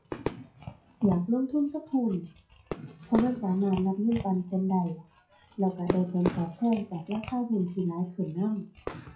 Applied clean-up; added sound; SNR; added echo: classical method WPE with log-MMSE.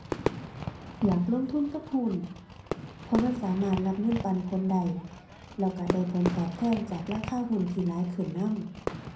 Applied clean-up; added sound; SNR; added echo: none; Fireworks; 8 dB; reverberation time 0.5 s.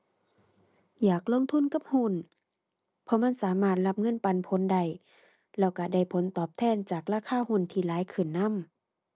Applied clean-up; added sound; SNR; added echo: none; none; none; none.